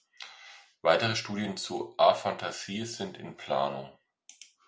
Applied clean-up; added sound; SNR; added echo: none; none; none; none.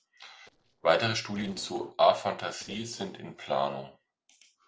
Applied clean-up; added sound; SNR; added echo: neural separator model SepFormer DNS4.